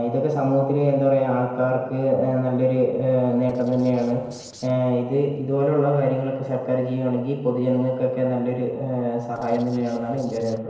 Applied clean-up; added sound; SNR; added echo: neural separator model SepFormer DNS4.